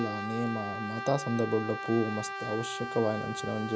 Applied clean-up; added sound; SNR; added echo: none; Brass instrument; 6 dB; none.